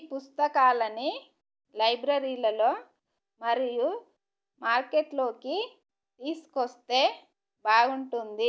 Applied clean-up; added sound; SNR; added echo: none; none; none; none.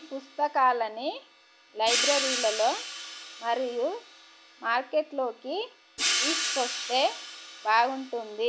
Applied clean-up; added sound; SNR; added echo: none; Hi-hat; 5 dB; none.